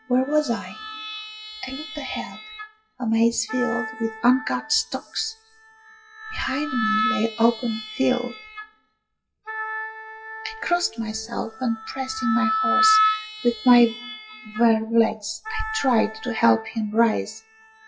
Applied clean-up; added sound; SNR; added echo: classical method WPE with log-MMSE.